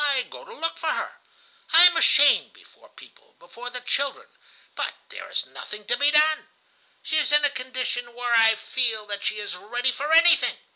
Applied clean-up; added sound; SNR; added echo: none; none; none; none.